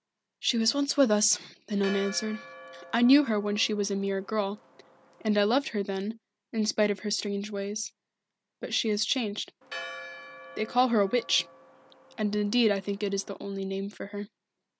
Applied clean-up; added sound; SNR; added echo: none; Church bell; 16 dB; none.